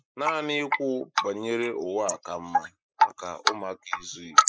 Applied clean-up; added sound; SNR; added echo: neural mask model Resemble Enhance denoiser.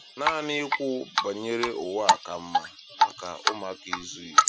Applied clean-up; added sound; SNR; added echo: none; Drip; -5 dB; none.